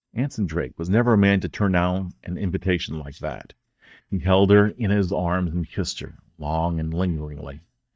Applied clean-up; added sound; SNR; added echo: neural mask model DeepFilterNet 3.